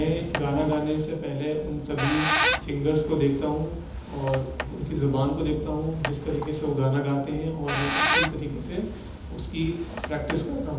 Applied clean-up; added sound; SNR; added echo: none; Squeak; 4 dB; reverberation time 1.3 s.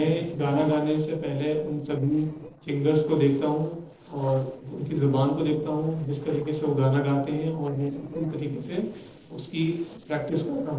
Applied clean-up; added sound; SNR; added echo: neural separator model SepFormer DNS4.